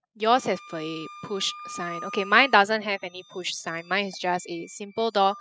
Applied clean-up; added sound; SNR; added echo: classical method spectral subtraction.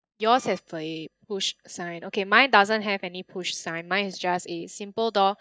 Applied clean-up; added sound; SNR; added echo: neural mask model DeepFilterNet 3.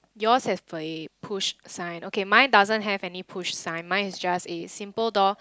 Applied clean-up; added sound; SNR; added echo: none; none; none; none.